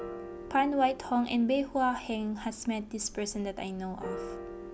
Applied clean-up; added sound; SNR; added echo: none; Piano; 13 dB; none.